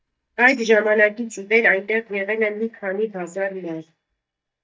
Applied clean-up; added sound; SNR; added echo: neural mask model DeepFilterNet 3.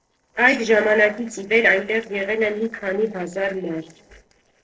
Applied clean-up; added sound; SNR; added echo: neural separator model SepFormer DNS4.